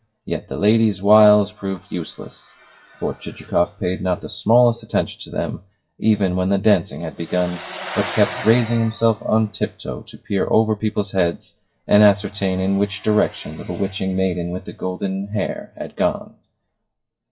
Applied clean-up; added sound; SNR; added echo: classical method WPE with log-MMSE.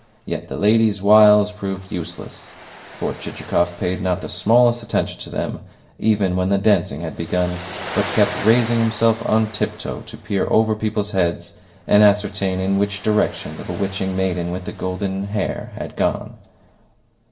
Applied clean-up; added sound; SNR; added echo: none; Waves, surf; 18 dB; reverberation time 0.5 s.